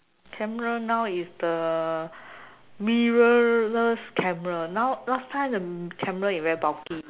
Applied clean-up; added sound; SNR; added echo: none; none; none; none.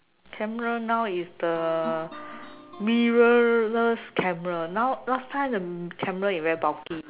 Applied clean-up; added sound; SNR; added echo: none; Guitar; 19 dB; none.